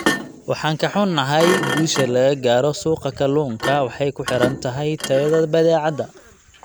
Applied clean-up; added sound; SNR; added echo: none; Thump, thud; 9 dB; none.